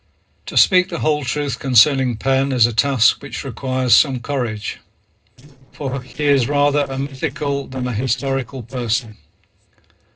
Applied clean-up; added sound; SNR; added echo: neural separator model SepFormer DNS4.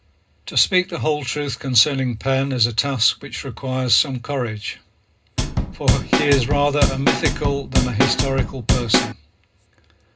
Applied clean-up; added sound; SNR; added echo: none; Drum / Drum kit; -2 dB; reverberation time 0.2 s.